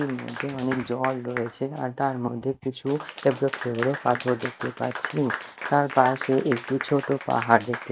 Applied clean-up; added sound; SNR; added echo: none; Applause / Clapping; 11 dB; none.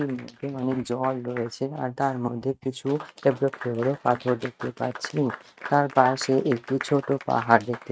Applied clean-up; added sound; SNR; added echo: neural mask model RNNoise.